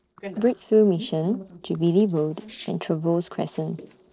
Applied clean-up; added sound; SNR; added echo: neural separator model SepFormer DNS4.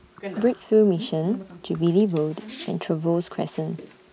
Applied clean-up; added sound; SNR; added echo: none; Bicycle; 17 dB; none.